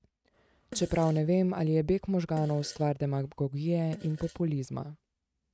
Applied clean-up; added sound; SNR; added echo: neural mask model RNNoise.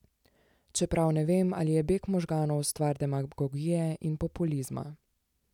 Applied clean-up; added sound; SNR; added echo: none; none; none; none.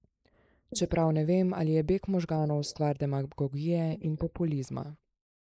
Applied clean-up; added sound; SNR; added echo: neural mask model Resemble Enhance denoiser.